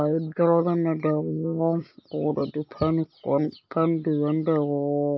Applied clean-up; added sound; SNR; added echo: neural mask model Resemble Enhance denoiser.